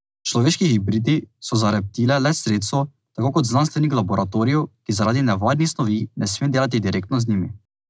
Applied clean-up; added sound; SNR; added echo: none; none; none; none.